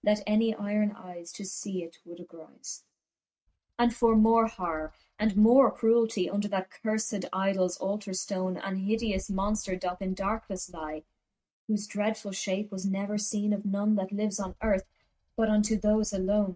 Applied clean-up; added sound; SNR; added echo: neural mask model RNNoise.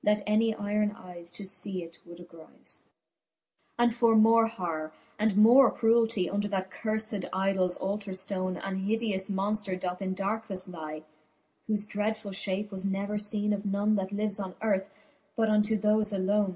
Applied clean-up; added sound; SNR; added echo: none; none; none; none.